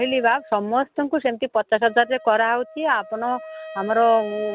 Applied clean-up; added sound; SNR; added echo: none; Wind instrument, woodwind instrument; 18 dB; none.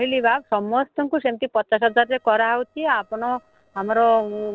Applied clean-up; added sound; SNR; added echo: neural separator model SepFormer DNS4.